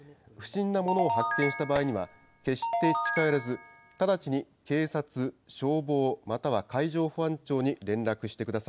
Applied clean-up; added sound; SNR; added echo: none; Tap; 14 dB; none.